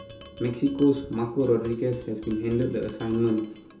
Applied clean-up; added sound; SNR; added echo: none; Tap; 18 dB; reverberation time 0.2 s.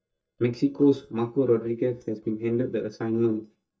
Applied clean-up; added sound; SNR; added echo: neural mask model DeepFilterNet 3.